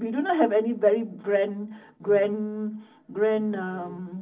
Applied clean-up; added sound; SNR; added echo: none; none; none; reverberation time 0.4 s.